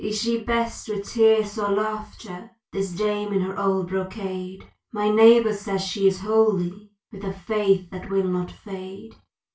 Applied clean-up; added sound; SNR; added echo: none; none; none; reverberation time 0.2 s.